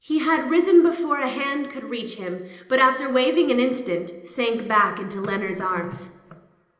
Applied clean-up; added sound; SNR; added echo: none; none; none; reverberation time 0.9 s.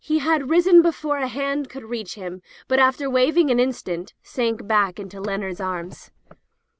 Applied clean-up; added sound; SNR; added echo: none; none; none; none.